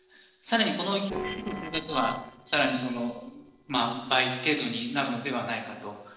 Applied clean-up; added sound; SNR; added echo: neural separator model SepFormer DNS4.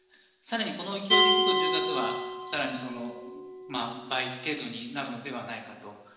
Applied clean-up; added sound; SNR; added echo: none; Glass; -4 dB; reverberation time 1.0 s.